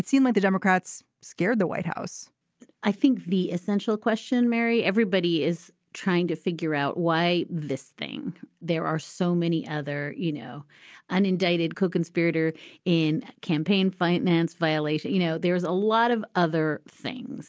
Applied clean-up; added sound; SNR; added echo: none; none; none; none.